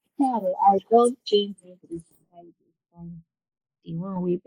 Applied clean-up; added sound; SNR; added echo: neural mask model Resemble Enhance denoiser.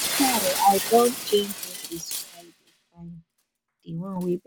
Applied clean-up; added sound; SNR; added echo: none; Shatter; 6 dB; none.